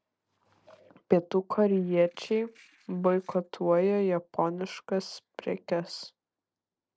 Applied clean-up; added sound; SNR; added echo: neural separator model SepFormer DNS4.